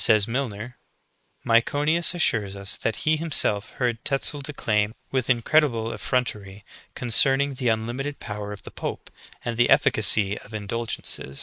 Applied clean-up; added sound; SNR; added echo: neural mask model Resemble Enhance denoiser.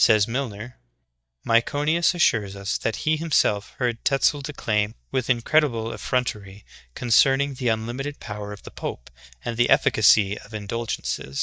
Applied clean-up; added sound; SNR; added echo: neural mask model DeepFilterNet 3.